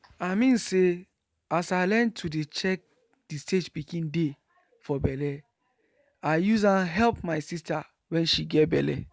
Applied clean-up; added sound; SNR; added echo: none; none; none; none.